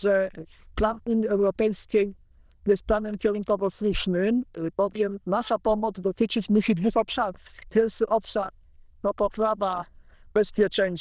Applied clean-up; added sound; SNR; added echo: neural diffusion model UNIVERSE++.